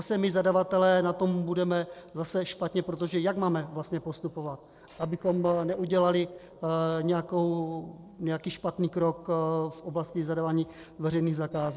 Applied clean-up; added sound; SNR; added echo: neural separator model SepFormer DNS4.